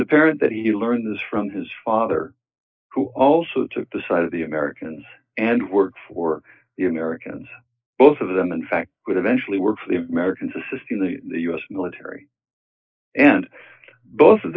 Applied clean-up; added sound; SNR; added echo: neural mask model Resemble Enhance denoiser.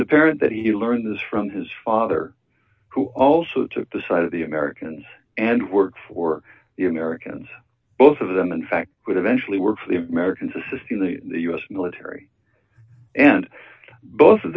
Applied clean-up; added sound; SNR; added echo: none; none; none; none.